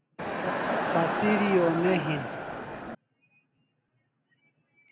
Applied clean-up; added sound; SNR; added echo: none; Crowd; -1 dB; none.